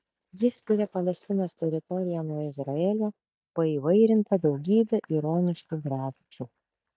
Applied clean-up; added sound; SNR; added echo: neural mask model DeepFilterNet 3.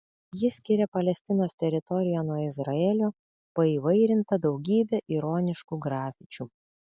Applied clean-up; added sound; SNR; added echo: none; none; none; none.